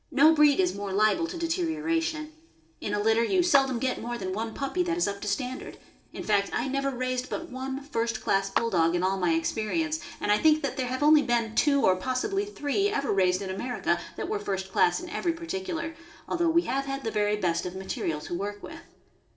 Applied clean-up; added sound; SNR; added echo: neural separator model SepFormer DNS4.